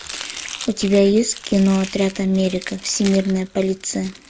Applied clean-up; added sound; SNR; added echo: none; Domestic sounds, home sounds; 16 dB; none.